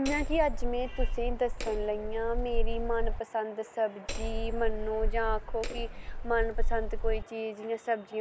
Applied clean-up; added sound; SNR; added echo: none; Hammer; -3 dB; none.